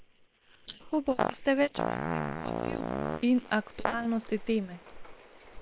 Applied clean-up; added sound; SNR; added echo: neural separator model SepFormer WHAM!.